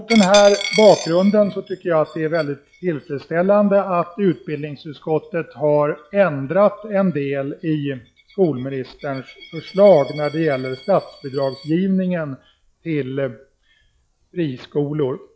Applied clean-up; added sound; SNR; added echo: classical method log-MMSE.